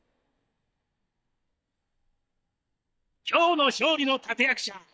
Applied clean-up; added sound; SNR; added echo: neural mask model DeepFilterNet 3.